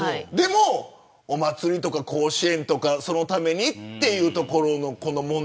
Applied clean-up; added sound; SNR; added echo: none; none; none; none.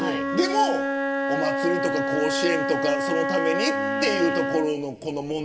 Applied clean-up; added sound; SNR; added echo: none; Wind instrument, woodwind instrument; 0 dB; reverberation time 1.6 s.